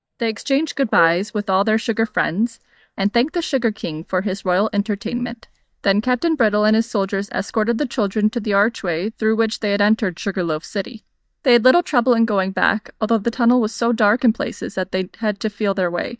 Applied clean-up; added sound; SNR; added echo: neural mask model DeepFilterNet 3.